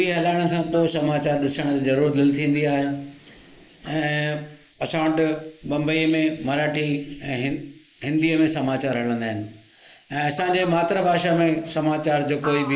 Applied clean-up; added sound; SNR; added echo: neural mask model Resemble Enhance denoiser.